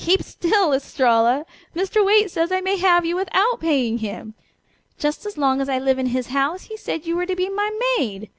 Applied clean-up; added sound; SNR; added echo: none; none; none; none.